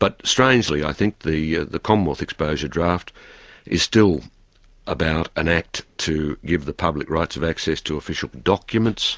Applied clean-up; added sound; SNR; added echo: none; none; none; none.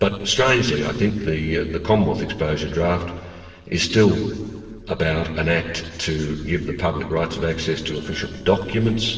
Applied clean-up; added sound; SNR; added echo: neural separator model SepFormer DNS4.